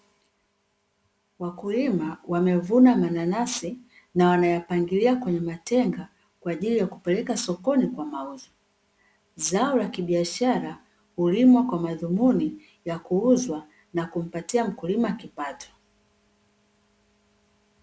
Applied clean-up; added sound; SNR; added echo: none; none; none; none.